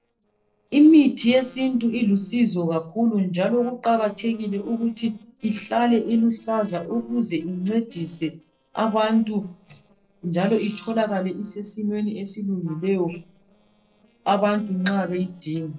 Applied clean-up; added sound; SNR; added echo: neural separator model SepFormer DNS4.